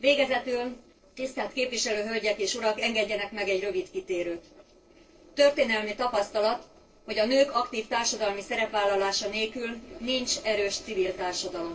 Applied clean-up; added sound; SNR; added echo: neural separator model SepFormer DNS4.